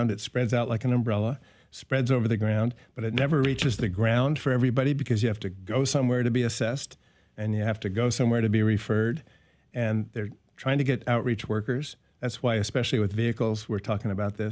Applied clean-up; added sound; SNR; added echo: none; none; none; none.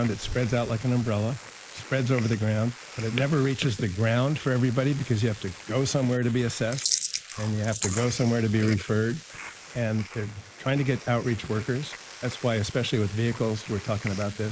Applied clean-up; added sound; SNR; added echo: neural mask model Resemble Enhance denoiser.